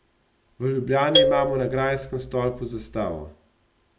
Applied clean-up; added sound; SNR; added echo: none; Marimba, xylophone; -1 dB; none.